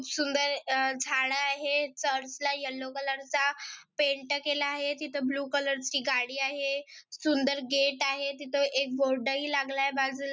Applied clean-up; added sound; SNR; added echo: none; none; none; none.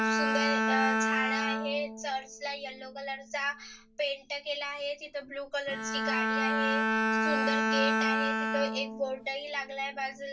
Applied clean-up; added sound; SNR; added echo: none; Bowed string instrument; -4 dB; reverberation time 0.1 s.